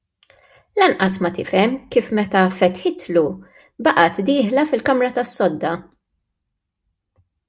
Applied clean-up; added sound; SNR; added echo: none; none; none; none.